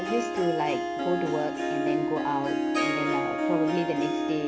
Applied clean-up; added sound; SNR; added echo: none; Harp; -2 dB; none.